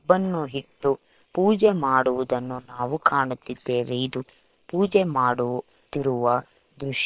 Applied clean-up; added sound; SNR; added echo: neural separator model SepFormer WHAM!.